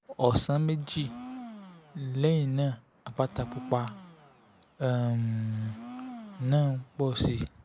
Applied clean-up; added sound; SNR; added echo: none; Domestic sounds, home sounds; 17 dB; none.